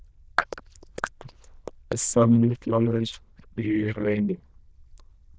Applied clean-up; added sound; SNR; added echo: neural diffusion model UNIVERSE++.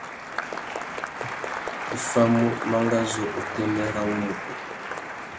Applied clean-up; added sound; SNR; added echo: none; Applause; 5 dB; none.